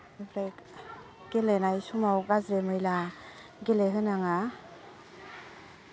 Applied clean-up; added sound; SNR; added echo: none; none; none; none.